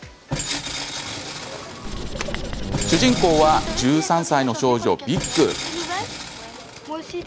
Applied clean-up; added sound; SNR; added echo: none; Writing + Tools; 7 dB; none.